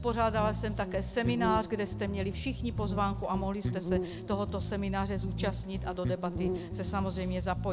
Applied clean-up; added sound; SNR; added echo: none; Insect + Bass guitar; 2 dB; none.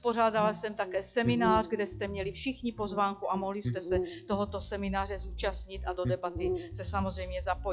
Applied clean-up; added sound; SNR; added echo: classical method log-MMSE.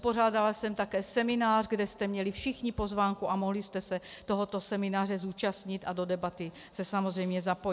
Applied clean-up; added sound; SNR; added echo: none; none; none; none.